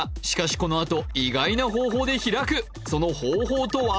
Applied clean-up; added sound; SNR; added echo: none; none; none; none.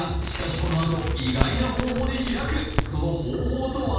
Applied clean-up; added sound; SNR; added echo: none; Crackle; 5 dB; reverberation time 1.2 s.